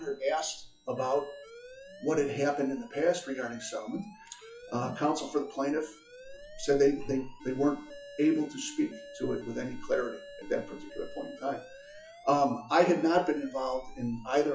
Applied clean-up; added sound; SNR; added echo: classical method WPE with log-MMSE.